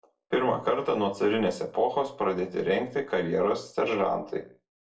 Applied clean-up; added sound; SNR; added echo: none; none; none; reverberation time 0.3 s.